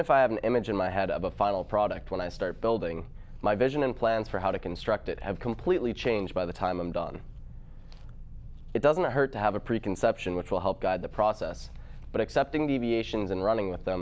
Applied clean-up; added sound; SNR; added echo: none; none; none; none.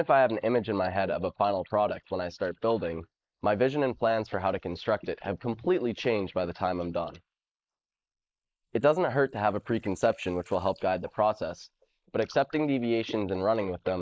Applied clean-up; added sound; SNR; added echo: neural mask model Resemble Enhance denoiser.